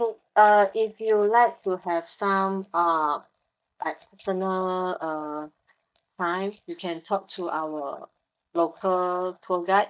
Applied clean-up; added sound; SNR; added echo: neural mask model DeepFilterNet 3.